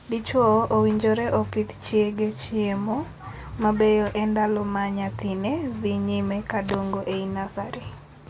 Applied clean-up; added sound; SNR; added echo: none; none; none; none.